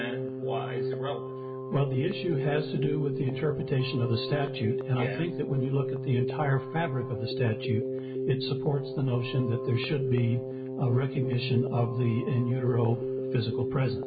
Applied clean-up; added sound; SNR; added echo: none; Keyboard (musical); 4 dB; reverberation time 0.2 s.